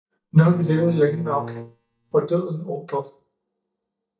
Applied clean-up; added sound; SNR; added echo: neural mask model DeepFilterNet 3.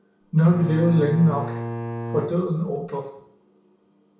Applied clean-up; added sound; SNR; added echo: none; Bowed string instrument; 9 dB; reverberation time 0.6 s.